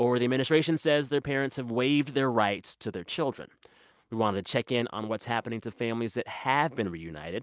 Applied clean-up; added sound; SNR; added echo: none; none; none; none.